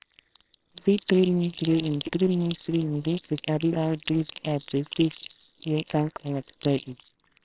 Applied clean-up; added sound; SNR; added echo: neural separator model SepFormer WHAMR!.